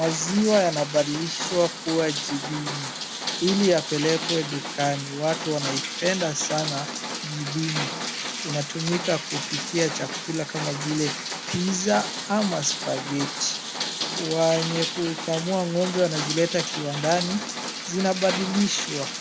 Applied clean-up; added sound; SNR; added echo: none; Rain; 5 dB; none.